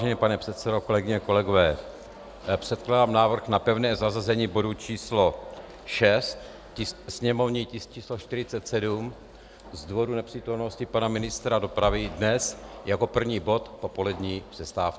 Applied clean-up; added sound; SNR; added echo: none; none; none; none.